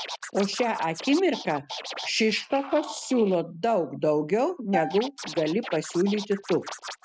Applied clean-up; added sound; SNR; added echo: neural mask model RNNoise.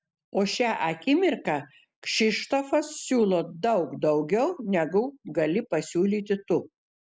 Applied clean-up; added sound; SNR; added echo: none; none; none; none.